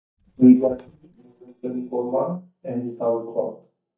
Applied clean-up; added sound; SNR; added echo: neural mask model DeepFilterNet 3.